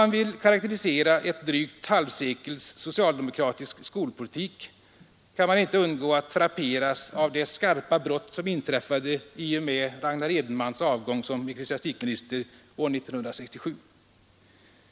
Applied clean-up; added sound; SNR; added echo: none; none; none; none.